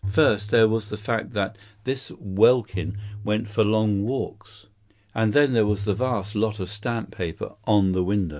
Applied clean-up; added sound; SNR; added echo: none; Bowed string instrument; 12 dB; none.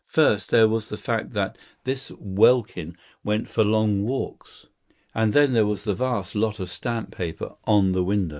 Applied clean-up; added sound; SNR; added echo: neural mask model Resemble Enhance denoiser.